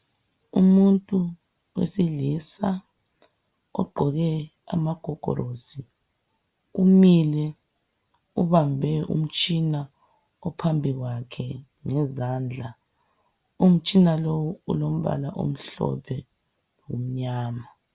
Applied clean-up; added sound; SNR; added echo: none; none; none; none.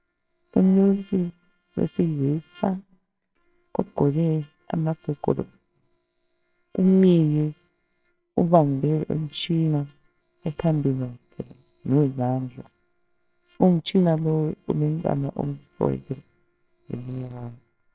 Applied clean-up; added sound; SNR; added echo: neural separator model SepFormer WHAMR!.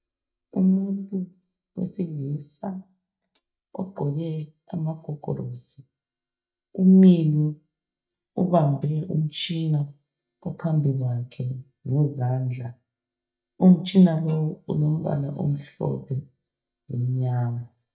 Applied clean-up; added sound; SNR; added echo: neural mask model DeepFilterNet 3.